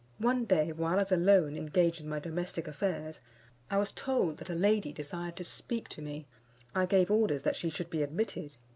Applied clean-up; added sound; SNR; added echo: none; none; none; none.